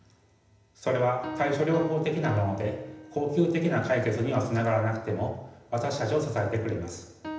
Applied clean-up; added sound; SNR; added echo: none; Piano; 15 dB; reverberation time 0.9 s.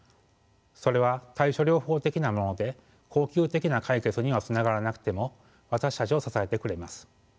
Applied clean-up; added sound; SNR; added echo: none; none; none; none.